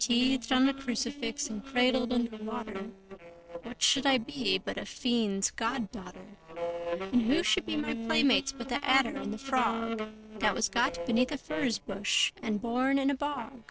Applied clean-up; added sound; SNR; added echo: neural separator model SepFormer DNS4.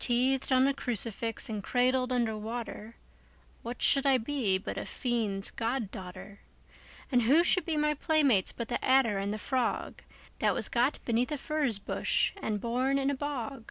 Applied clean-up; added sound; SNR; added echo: none; none; none; none.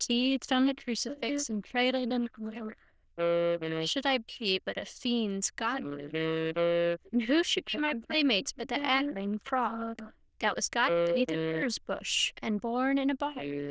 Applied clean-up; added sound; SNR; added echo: neural diffusion model UNIVERSE++.